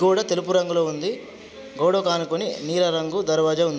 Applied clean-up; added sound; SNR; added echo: none; none; none; none.